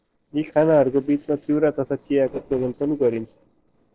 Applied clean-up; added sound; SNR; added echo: neural separator model SepFormer DNS4.